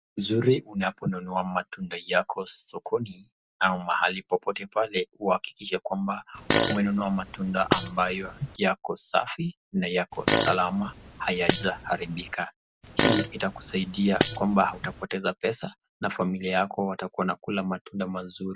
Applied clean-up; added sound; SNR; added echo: none; Fart; 2 dB; none.